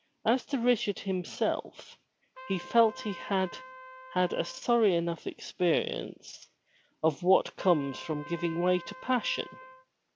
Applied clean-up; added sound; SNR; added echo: none; Trumpet; 19 dB; none.